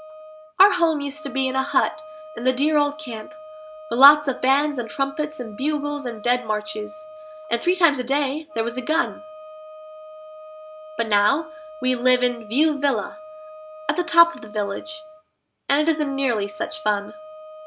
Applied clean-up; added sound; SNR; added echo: none; Wind instrument, woodwind instrument; 16 dB; none.